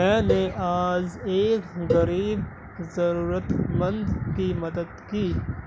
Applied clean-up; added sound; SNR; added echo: none; Cowbell; 9 dB; none.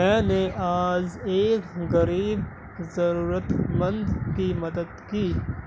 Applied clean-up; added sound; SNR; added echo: none; none; none; none.